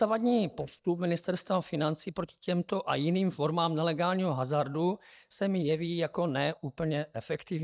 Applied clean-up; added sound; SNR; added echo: neural mask model DeepFilterNet 3.